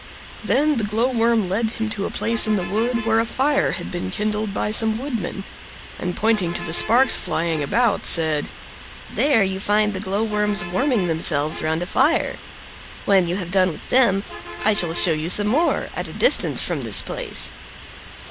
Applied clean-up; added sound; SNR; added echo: none; Bus; 14 dB; none.